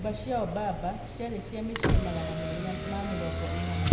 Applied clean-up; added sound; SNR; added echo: none; Motor vehicle (road); -4 dB; reverberation time 0.7 s.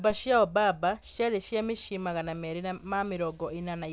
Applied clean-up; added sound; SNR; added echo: none; none; none; none.